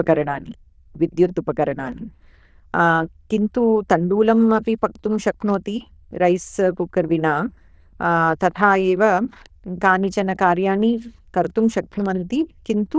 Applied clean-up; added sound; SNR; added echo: neural diffusion model UNIVERSE++.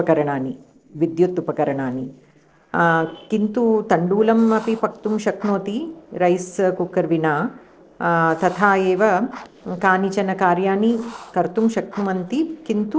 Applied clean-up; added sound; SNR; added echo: neural separator model SepFormer DNS4.